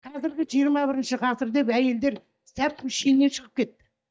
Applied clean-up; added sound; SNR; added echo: neural mask model DeepFilterNet 3.